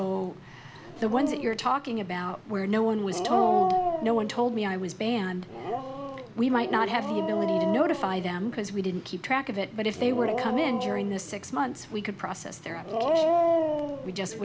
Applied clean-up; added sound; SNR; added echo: none; Dog; 2 dB; none.